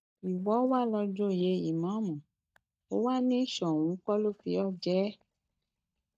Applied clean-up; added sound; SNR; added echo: neural mask model DeepFilterNet 3.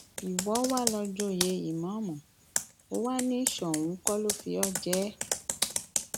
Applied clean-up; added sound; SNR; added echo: none; Computer keyboard; 3 dB; none.